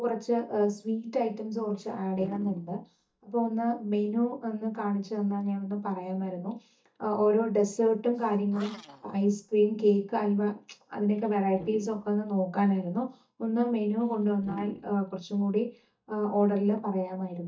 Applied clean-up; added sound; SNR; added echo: neural mask model DeepFilterNet 3.